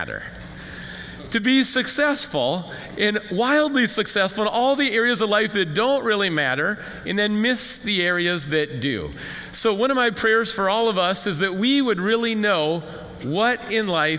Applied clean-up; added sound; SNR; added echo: none; none; none; none.